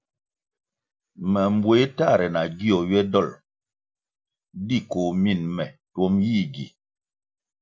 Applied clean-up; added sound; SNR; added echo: none; none; none; none.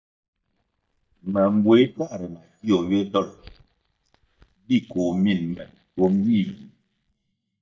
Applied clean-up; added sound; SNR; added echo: neural mask model DeepFilterNet 3.